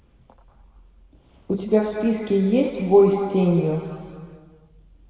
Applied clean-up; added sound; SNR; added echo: none; none; none; reverberation time 2.1 s.